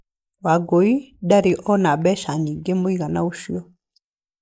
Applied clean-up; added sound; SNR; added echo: neural mask model Resemble Enhance denoiser.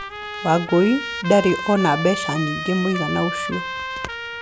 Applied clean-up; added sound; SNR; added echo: none; Trumpet; 7 dB; none.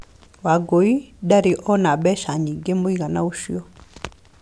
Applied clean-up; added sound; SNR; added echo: none; none; none; none.